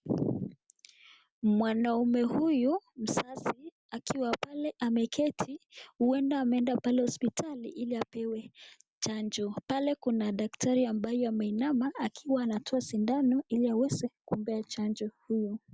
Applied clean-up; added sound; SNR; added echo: none; none; none; none.